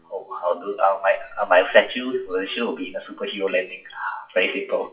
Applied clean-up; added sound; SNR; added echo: classical method WPE with log-MMSE.